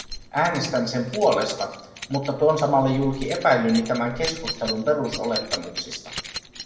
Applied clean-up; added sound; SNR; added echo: none; Keys jangling; 11 dB; reverberation time 0.9 s.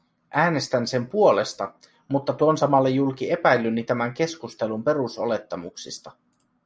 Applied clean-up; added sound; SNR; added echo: none; none; none; none.